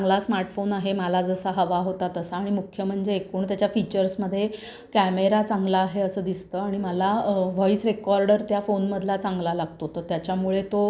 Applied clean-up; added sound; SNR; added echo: none; none; none; none.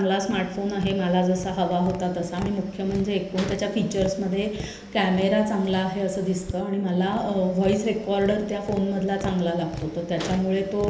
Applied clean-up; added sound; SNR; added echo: none; Tap; 14 dB; reverberation time 0.8 s.